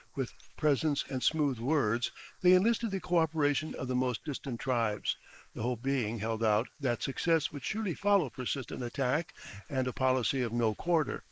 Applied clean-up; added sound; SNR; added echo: neural mask model Resemble Enhance denoiser.